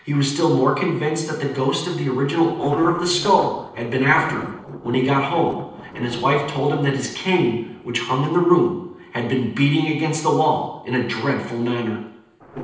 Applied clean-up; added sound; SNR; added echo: neural separator model SepFormer DNS4.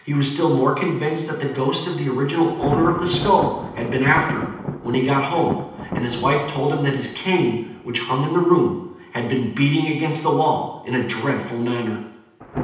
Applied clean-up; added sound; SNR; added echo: none; Thunder; 11 dB; reverberation time 0.9 s.